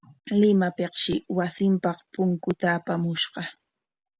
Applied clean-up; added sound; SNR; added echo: none; none; none; none.